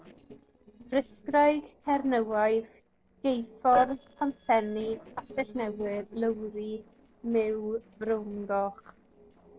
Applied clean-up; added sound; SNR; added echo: neural separator model SepFormer DNS4.